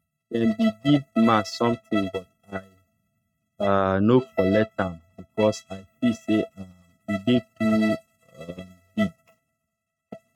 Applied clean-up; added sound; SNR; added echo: neural mask model RNNoise.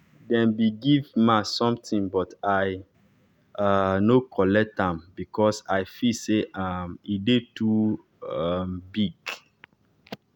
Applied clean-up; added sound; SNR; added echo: none; none; none; none.